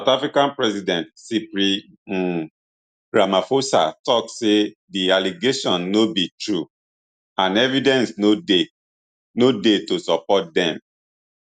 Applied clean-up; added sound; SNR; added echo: none; none; none; none.